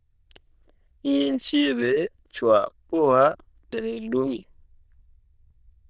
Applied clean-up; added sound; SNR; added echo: neural diffusion model UNIVERSE++.